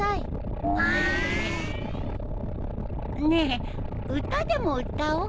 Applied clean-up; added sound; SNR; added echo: none; Boat, Water vehicle; 2 dB; none.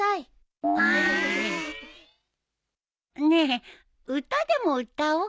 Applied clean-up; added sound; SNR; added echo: none; none; none; none.